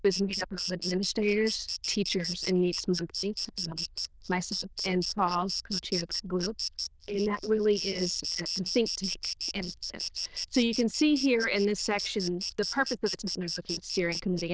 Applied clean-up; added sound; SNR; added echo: neural diffusion model UNIVERSE++.